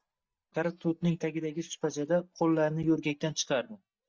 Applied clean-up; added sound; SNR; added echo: neural mask model DeepFilterNet 3.